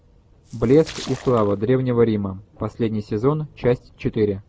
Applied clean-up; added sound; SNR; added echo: none; Splash, splatter; 18 dB; none.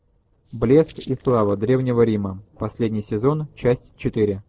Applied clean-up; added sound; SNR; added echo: neural separator model SepFormer DNS4.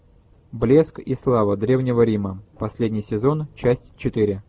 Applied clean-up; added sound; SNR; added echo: none; none; none; none.